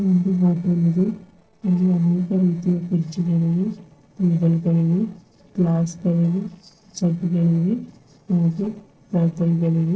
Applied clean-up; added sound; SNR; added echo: neural separator model SepFormer DNS4.